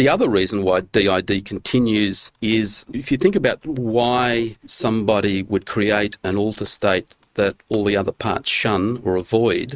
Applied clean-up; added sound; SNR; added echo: neural mask model RNNoise.